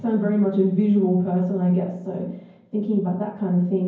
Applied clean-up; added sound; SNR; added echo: none; none; none; reverberation time 0.9 s.